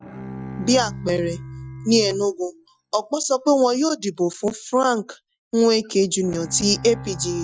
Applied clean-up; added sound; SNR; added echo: classical method Wiener filter.